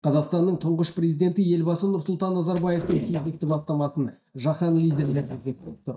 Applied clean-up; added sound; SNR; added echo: neural mask model DeepFilterNet 3.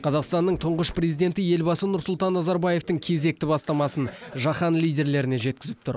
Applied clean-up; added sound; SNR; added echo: none; none; none; none.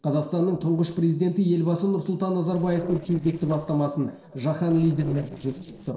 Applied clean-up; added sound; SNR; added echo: neural separator model SepFormer DNS4.